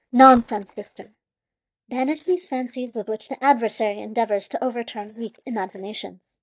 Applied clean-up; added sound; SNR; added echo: neural mask model DeepFilterNet 3.